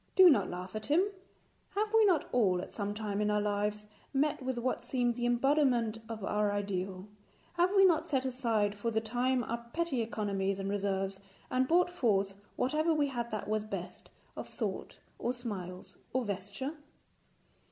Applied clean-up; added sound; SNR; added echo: none; none; none; none.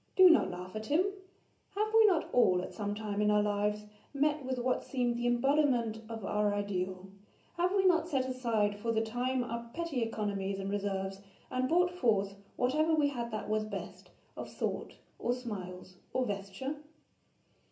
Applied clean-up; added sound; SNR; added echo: none; none; none; reverberation time 0.3 s.